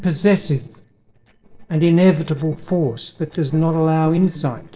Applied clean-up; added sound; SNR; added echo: neural separator model SepFormer DNS4.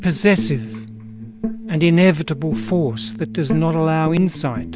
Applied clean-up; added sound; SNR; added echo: none; none; none; none.